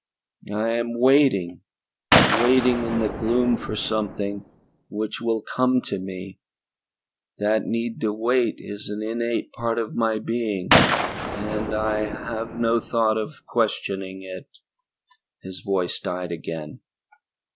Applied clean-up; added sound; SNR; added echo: none; Gunshot, gunfire; 0 dB; none.